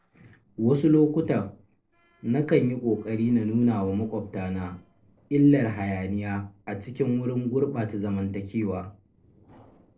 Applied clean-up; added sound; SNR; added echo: neural separator model SepFormer DNS4.